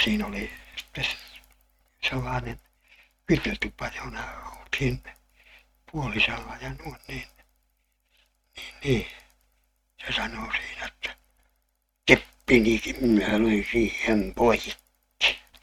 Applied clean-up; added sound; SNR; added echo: neural mask model RNNoise.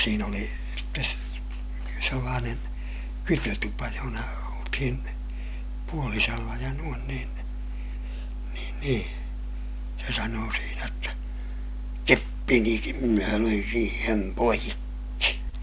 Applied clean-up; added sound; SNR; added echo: none; none; none; none.